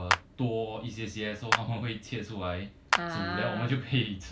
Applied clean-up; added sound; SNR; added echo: none; Clapping; 3 dB; none.